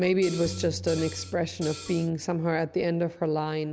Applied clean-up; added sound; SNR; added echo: none; Hi-hat; 14 dB; none.